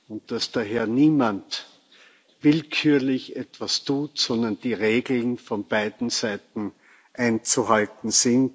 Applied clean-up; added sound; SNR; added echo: none; none; none; none.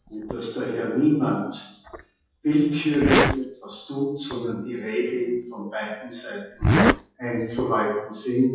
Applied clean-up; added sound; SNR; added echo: classical method WPE with log-MMSE.